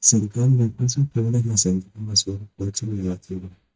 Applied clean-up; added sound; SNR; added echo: neural mask model DeepFilterNet 3.